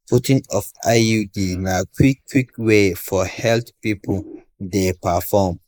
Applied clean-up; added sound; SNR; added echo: neural mask model Resemble Enhance denoiser.